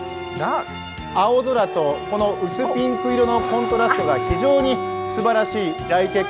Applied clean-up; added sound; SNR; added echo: none; Wind instrument, woodwind instrument; 7 dB; none.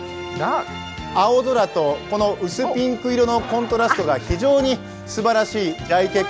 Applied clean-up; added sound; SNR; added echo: none; none; none; none.